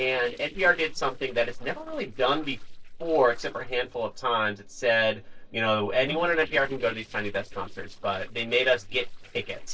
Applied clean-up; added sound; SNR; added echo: neural separator model SepFormer DNS4.